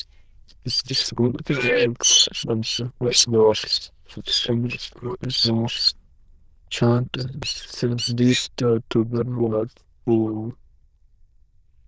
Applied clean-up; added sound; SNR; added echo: neural diffusion model UNIVERSE++.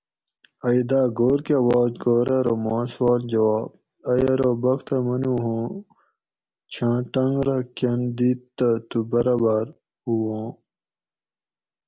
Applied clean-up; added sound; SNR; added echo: none; none; none; none.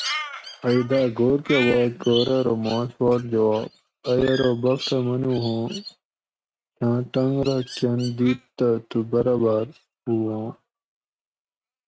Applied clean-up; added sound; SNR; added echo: neural mask model RNNoise.